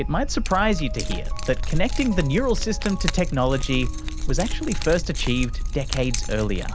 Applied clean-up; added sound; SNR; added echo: none; Keys jangling; 0 dB; none.